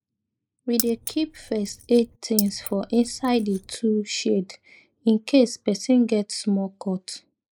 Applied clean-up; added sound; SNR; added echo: neural mask model Resemble Enhance denoiser.